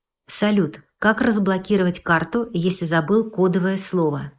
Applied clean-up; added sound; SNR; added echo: neural mask model Resemble Enhance denoiser.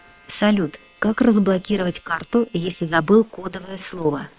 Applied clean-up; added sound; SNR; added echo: neural separator model SepFormer WHAM!.